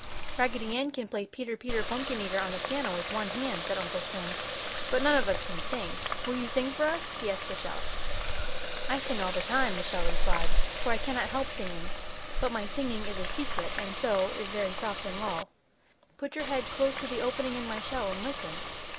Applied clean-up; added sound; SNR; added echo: none; Water tap, faucet; -3 dB; none.